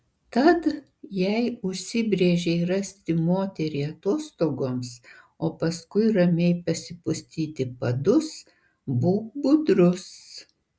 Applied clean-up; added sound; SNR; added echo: none; none; none; none.